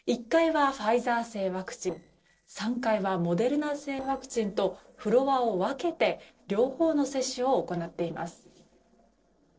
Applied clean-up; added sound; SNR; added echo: neural separator model SepFormer DNS4.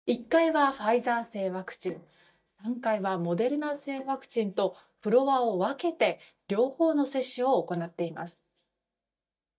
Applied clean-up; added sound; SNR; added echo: neural mask model DeepFilterNet 3.